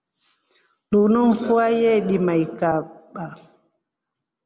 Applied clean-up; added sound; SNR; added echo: none; none; none; none.